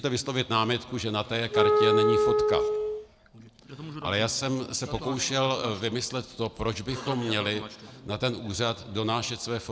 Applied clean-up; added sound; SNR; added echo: none; Wind instrument, woodwind instrument; -4 dB; none.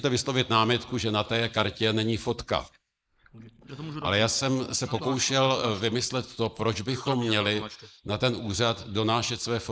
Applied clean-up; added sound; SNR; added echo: neural mask model Resemble Enhance denoiser.